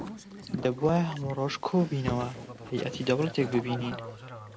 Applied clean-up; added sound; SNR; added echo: none; Boat, Water vehicle; 10 dB; none.